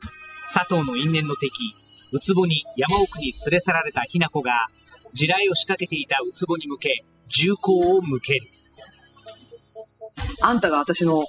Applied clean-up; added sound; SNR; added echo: classical method spectral subtraction.